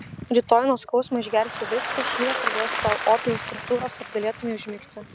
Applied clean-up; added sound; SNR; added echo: none; Applause; 7 dB; none.